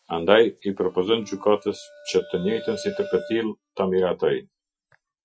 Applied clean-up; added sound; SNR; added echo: classical method Wiener filter.